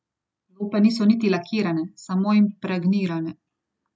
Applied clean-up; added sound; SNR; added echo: none; none; none; none.